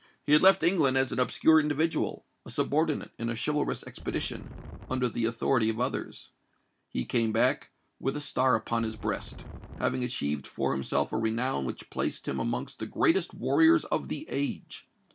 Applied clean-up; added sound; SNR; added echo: none; Wind; 14 dB; none.